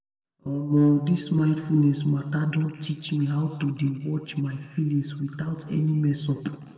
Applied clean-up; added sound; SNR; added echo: none; none; none; reverberation time 1.7 s.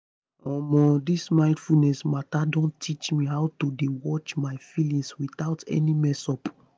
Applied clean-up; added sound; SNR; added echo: none; none; none; none.